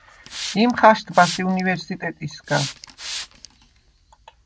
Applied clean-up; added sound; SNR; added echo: none; Hiss; 13 dB; none.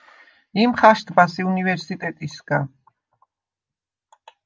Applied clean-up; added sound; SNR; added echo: none; none; none; none.